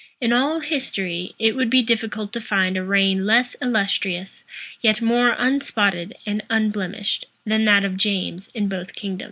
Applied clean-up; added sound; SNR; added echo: none; none; none; none.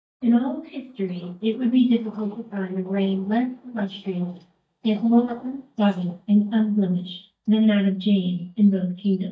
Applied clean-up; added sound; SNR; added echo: neural mask model DeepFilterNet 3.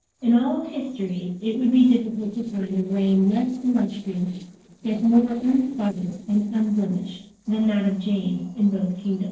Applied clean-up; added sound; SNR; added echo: neural separator model SepFormer DNS4.